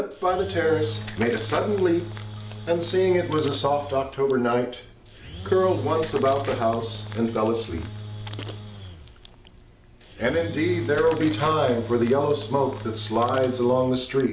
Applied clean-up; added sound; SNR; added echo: none; Engine / Drill; 11 dB; none.